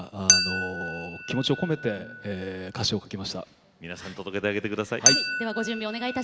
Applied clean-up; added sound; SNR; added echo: none; Chink, clink; -1 dB; none.